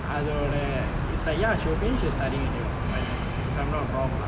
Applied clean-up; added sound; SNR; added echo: none; none; none; none.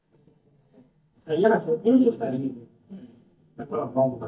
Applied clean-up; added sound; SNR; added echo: neural mask model DeepFilterNet 3.